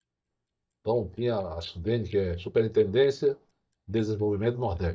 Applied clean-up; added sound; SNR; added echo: neural mask model DeepFilterNet 3.